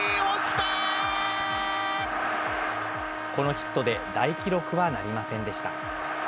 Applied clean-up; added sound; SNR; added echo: none; Trumpet; 9 dB; none.